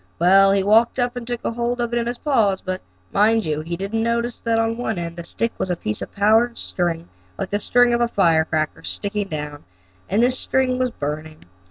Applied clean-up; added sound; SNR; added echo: none; none; none; none.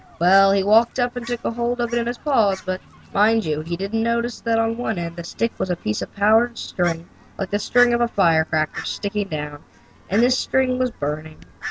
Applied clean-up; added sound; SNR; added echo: none; Fowl; 20 dB; none.